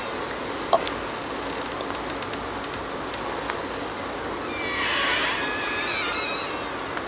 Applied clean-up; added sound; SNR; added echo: none; Squeak; 4 dB; none.